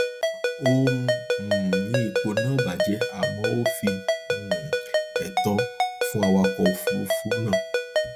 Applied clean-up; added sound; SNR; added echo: none; Ringtone; -1 dB; none.